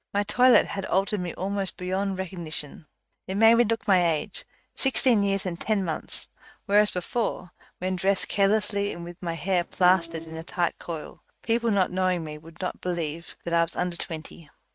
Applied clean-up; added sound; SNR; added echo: neural mask model RNNoise.